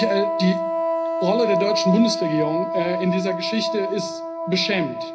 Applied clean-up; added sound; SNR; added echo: none; Wind instrument, woodwind instrument; 1 dB; reverberation time 0.5 s.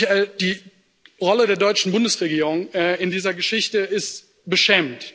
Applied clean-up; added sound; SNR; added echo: none; none; none; none.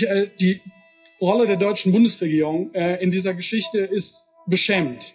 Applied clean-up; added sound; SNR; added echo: classical method WPE with log-MMSE.